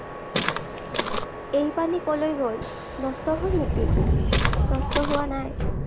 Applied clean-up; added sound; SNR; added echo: none; Walk, footsteps + Subway, metro, underground; -3 dB; none.